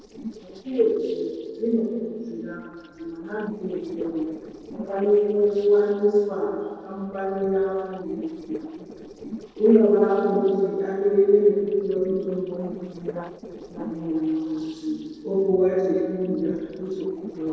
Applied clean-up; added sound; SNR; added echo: neural separator model SepFormer DNS4.